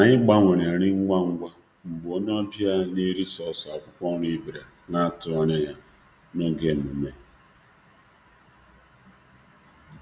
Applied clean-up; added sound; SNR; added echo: none; none; none; none.